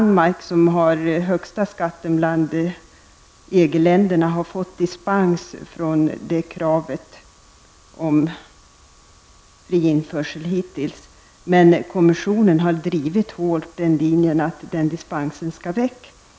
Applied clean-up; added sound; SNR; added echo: none; none; none; none.